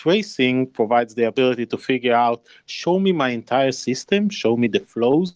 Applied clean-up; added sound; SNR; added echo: none; none; none; none.